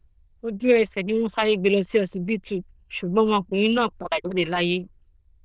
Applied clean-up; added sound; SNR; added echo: neural diffusion model UNIVERSE++.